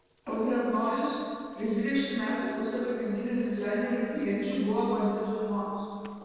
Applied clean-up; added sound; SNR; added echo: neural separator model SepFormer DNS4.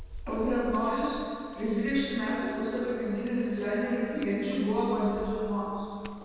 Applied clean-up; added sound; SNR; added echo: none; Scissors; 16 dB; reverberation time 2.0 s.